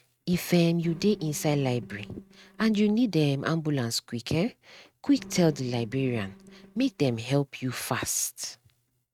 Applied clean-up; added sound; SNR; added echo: neural mask model RNNoise.